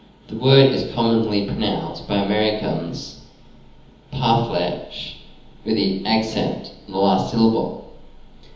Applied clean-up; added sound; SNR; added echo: none; none; none; reverberation time 1.3 s.